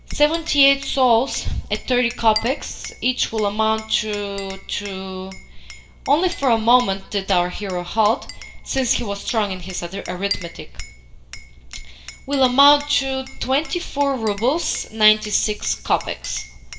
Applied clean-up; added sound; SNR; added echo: none; Glass; 18 dB; reverberation time 0.7 s.